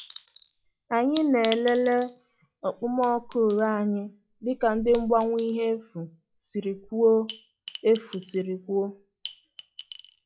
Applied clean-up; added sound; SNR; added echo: classical method log-MMSE.